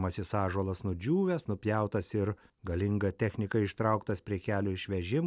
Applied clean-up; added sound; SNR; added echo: none; none; none; none.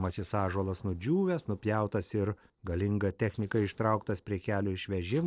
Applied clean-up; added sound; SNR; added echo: neural separator model SepFormer DNS4.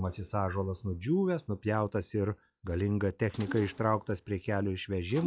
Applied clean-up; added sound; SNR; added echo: classical method log-MMSE.